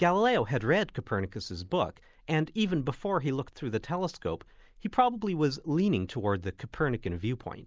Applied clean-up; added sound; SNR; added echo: none; none; none; none.